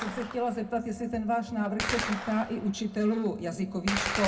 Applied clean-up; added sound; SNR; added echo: none; Gunshot, gunfire; 7 dB; reverberation time 0.2 s.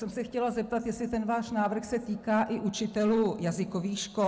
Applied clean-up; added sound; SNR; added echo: none; none; none; none.